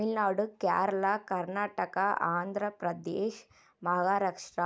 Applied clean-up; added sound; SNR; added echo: none; none; none; none.